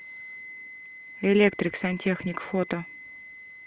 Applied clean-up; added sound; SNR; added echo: none; Wind instrument, woodwind instrument; 17 dB; none.